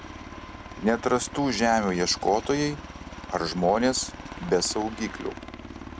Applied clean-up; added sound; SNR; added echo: none; Aircraft; 13 dB; none.